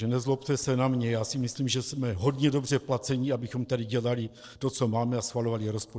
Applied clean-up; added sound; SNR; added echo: neural separator model SepFormer DNS4.